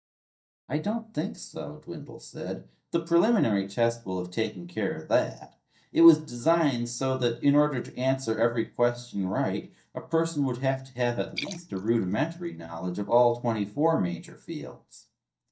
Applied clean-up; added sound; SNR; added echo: neural mask model DeepFilterNet 3.